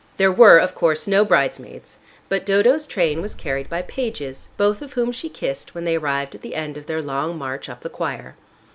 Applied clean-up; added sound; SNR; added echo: none; Boom; 16 dB; none.